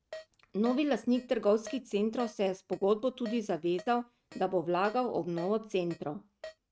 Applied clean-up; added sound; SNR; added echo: neural mask model RNNoise.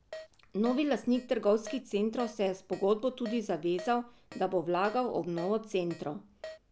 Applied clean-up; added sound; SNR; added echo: none; Keyboard (musical); 17 dB; none.